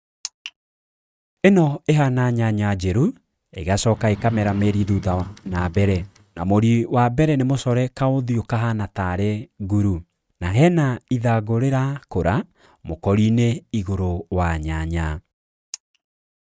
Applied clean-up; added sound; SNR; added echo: neural mask model RNNoise.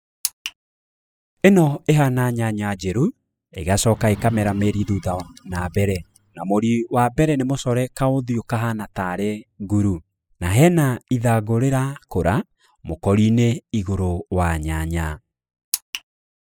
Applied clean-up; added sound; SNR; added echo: classical method spectral subtraction.